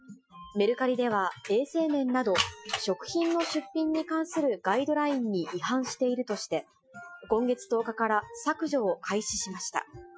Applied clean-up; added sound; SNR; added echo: classical method Wiener filter.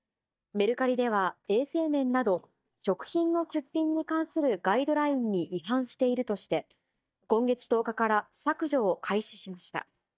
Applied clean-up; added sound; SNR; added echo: neural mask model DeepFilterNet 3.